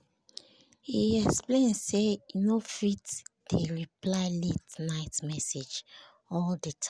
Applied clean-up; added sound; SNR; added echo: none; none; none; none.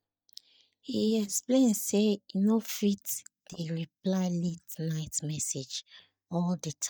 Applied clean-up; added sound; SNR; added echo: neural mask model DeepFilterNet 3.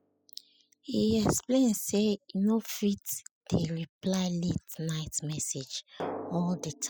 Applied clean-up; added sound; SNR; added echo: classical method spectral subtraction.